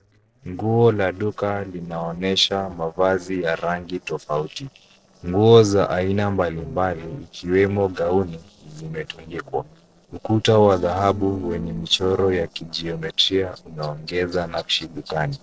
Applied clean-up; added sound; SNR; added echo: neural separator model SepFormer DNS4.